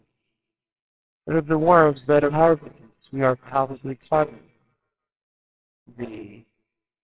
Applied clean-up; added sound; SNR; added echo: neural separator model SepFormer WHAMR!.